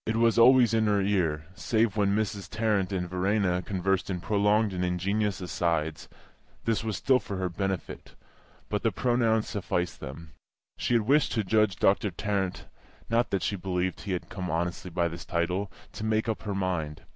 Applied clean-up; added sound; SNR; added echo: none; none; none; none.